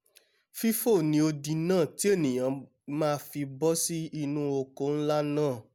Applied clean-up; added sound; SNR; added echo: none; none; none; none.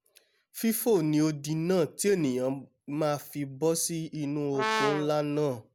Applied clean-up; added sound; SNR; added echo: none; Brass instrument; 3 dB; none.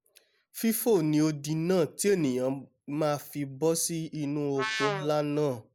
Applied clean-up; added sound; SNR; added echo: neural mask model Resemble Enhance denoiser.